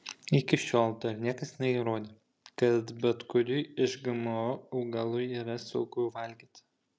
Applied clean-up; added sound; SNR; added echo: none; none; none; none.